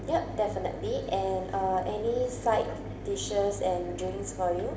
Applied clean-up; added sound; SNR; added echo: none; Mechanisms; 8 dB; reverberation time 1.0 s.